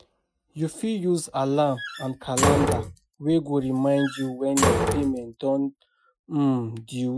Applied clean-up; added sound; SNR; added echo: classical method Wiener filter.